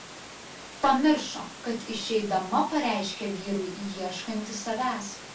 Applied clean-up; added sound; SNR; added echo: none; Water; 14 dB; reverberation time 0.2 s.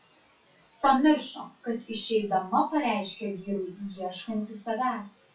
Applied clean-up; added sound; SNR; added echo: classical method WPE with log-MMSE.